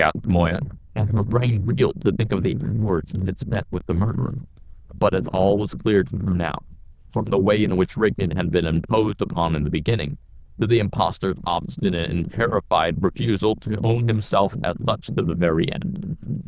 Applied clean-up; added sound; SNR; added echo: neural diffusion model UNIVERSE++.